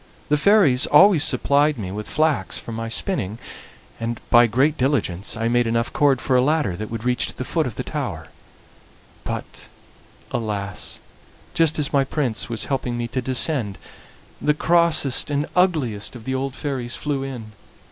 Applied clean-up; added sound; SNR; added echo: none; none; none; none.